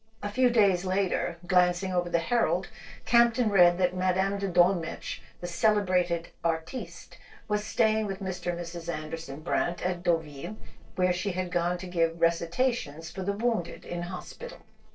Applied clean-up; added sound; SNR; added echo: neural separator model SepFormer DNS4.